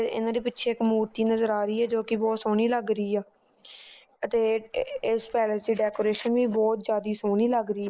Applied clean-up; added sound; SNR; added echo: neural mask model Resemble Enhance denoiser.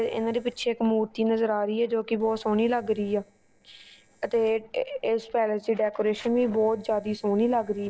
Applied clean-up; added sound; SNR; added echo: neural separator model SepFormer DNS4.